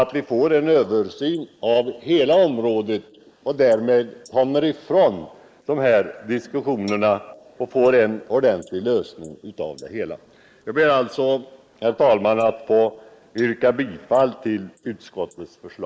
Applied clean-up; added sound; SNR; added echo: neural mask model Resemble Enhance denoiser.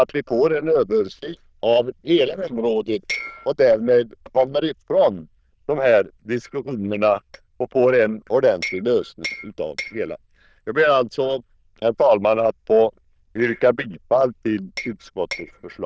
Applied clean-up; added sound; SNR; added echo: neural diffusion model UNIVERSE++.